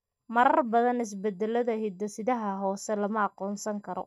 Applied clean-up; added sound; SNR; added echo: neural mask model DeepFilterNet 3.